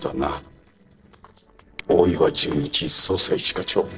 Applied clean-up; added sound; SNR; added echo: neural separator model SepFormer DNS4.